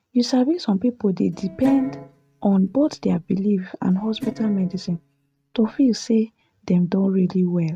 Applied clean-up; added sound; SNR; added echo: neural mask model RNNoise.